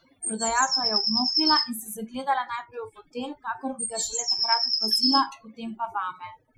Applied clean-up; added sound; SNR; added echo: classical method Wiener filter.